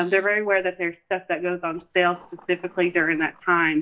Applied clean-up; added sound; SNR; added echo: neural mask model DeepFilterNet 3.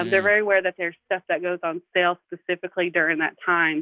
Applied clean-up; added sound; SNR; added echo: none; none; none; none.